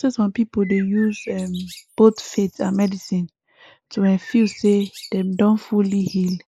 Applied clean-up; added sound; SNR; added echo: neural mask model Resemble Enhance denoiser.